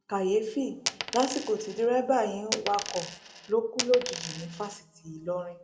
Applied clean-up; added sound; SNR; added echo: none; Coin (dropping); 7 dB; reverberation time 1.5 s.